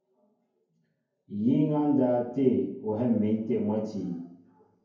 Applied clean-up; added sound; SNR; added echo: none; none; none; reverberation time 0.9 s.